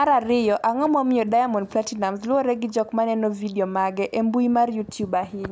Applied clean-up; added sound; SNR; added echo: none; none; none; none.